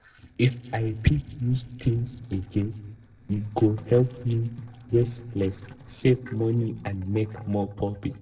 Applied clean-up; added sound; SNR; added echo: neural separator model SepFormer DNS4.